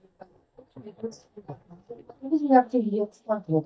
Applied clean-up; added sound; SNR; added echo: neural mask model DeepFilterNet 3.